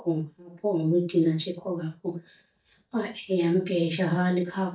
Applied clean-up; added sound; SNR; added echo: neural mask model DeepFilterNet 3.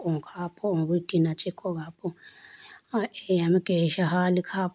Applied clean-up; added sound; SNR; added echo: none; none; none; none.